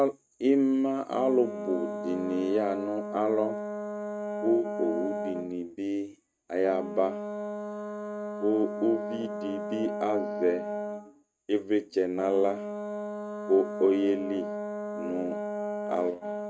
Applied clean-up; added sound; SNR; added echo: neural mask model RNNoise.